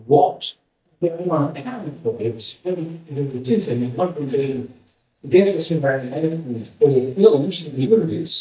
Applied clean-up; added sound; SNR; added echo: neural mask model DeepFilterNet 3.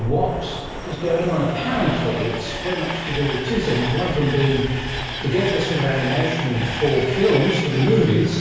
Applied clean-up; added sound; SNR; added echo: none; Train; 7 dB; reverberation time 1.0 s.